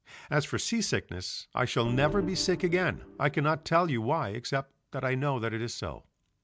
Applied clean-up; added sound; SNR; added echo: none; Organ; 11 dB; none.